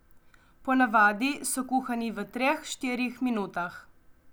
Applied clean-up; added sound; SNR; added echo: none; none; none; none.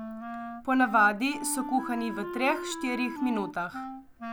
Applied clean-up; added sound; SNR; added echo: none; Wind instrument, woodwind instrument; 9 dB; none.